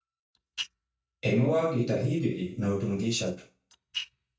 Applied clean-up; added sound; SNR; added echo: neural mask model DeepFilterNet 3.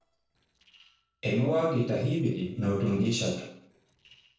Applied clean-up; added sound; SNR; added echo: neural separator model SepFormer DNS4.